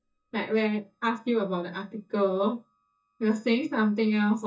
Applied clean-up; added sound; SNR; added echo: neural mask model DeepFilterNet 3.